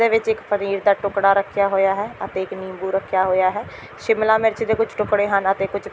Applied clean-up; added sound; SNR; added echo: none; none; none; none.